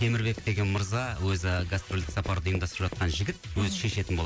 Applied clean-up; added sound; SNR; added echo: none; Typing; 19 dB; none.